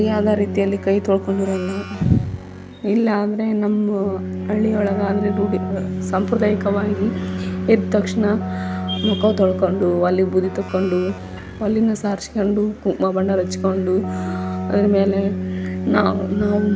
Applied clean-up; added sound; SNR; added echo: none; Keyboard (musical); 7 dB; none.